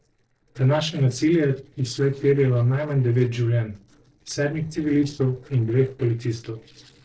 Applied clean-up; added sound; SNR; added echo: neural separator model SepFormer DNS4.